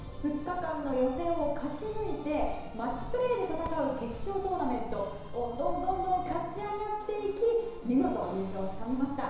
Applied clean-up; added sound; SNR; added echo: none; Cricket; 8 dB; reverberation time 1.0 s.